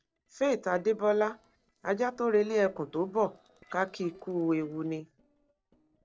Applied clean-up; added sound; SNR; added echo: neural separator model SepFormer DNS4.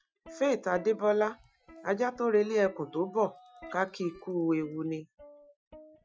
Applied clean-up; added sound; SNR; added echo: classical method Wiener filter.